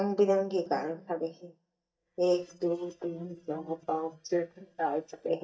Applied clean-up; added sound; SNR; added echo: neural mask model DeepFilterNet 3.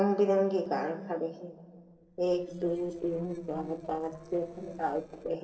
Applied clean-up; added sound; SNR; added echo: neural separator model SepFormer DNS4.